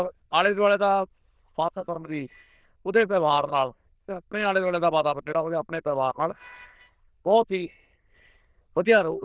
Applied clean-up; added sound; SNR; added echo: neural diffusion model UNIVERSE++.